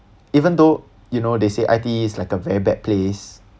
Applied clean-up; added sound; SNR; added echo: none; none; none; none.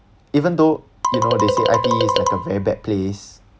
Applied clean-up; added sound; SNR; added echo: none; Marimba, xylophone; -1 dB; none.